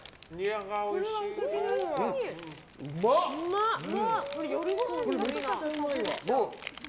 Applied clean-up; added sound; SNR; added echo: none; none; none; none.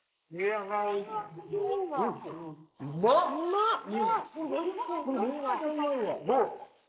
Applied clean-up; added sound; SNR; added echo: neural mask model Resemble Enhance denoiser.